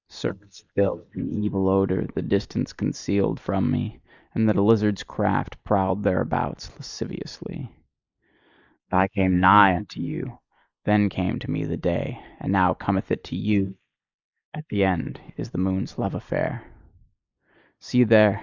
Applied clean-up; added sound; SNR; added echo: neural mask model Resemble Enhance denoiser.